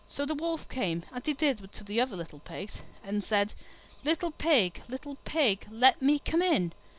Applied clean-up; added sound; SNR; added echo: none; none; none; none.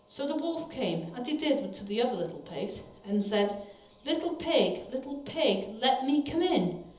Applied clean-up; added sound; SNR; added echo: none; none; none; reverberation time 0.7 s.